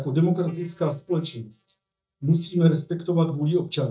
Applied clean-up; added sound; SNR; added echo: neural mask model DeepFilterNet 3.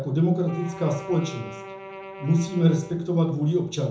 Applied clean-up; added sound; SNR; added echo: none; Wind instrument, woodwind instrument; 16 dB; reverberation time 0.6 s.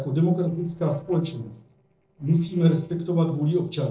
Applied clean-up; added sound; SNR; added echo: neural separator model SepFormer DNS4.